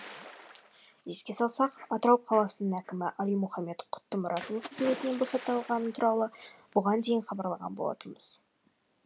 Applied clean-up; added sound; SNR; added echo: none; Splash, splatter; 18 dB; none.